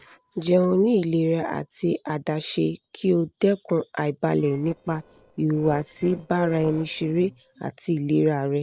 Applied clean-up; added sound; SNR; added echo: neural separator model SepFormer DNS4.